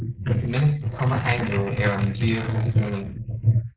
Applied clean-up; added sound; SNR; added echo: neural mask model Resemble Enhance denoiser.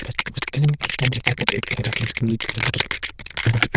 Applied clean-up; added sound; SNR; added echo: neural diffusion model UNIVERSE++.